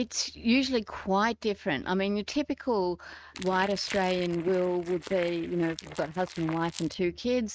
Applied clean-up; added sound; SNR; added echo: neural mask model RNNoise.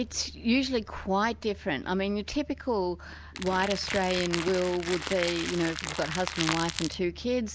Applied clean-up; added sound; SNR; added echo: none; Crackle; 6 dB; none.